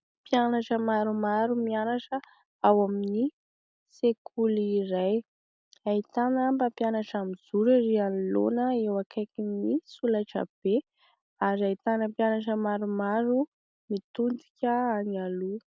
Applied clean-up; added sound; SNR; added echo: none; none; none; none.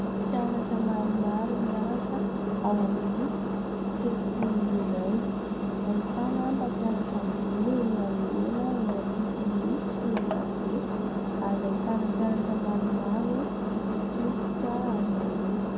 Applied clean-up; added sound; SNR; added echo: none; Engine; -2 dB; reverberation time 0.2 s.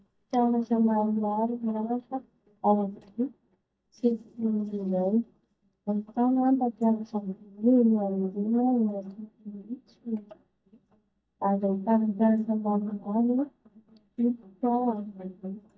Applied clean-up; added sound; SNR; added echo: neural mask model DeepFilterNet 3.